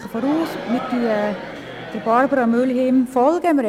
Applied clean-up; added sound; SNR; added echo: none; Crowd; 12 dB; none.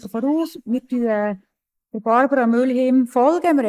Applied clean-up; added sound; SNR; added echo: neural mask model Resemble Enhance denoiser.